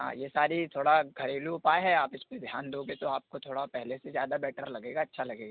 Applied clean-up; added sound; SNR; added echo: none; none; none; none.